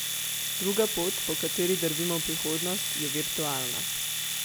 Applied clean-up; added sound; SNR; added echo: none; Domestic sounds, home sounds; -2 dB; none.